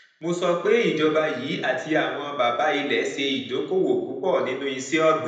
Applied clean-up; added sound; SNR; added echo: none; none; none; reverberation time 0.8 s.